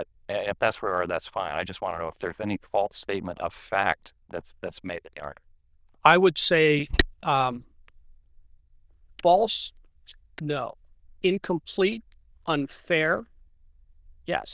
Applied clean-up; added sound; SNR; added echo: neural diffusion model UNIVERSE++.